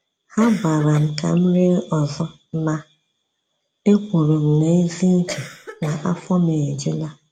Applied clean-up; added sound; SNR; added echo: none; Cough; 15 dB; none.